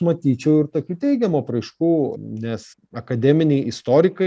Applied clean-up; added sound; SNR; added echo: none; none; none; none.